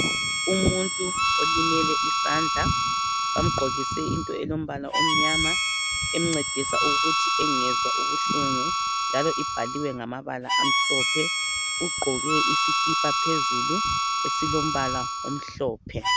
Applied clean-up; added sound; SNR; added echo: none; Harmonica; -5 dB; none.